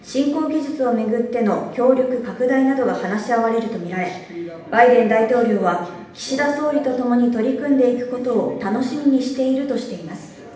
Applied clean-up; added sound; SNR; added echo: none; none; none; reverberation time 0.8 s.